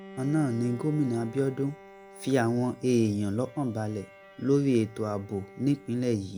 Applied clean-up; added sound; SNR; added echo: none; Bowed string instrument; 19 dB; none.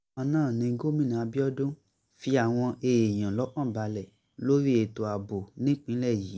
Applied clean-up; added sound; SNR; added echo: none; none; none; none.